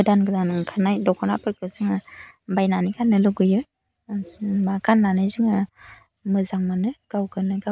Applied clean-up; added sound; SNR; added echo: none; none; none; none.